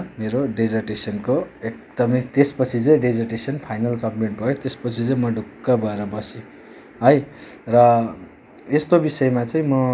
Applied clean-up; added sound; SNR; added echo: none; none; none; none.